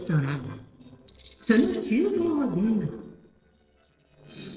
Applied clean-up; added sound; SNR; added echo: neural separator model SepFormer DNS4.